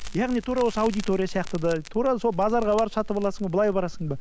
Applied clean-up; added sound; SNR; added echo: none; Crackle; 9 dB; none.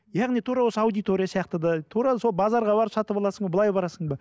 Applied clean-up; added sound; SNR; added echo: none; none; none; none.